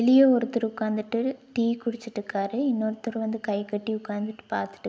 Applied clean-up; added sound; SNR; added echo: none; none; none; none.